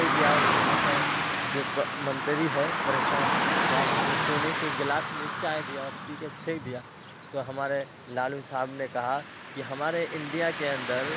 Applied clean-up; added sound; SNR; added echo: none; Car passing by / Traffic noise, roadway noise; -3 dB; none.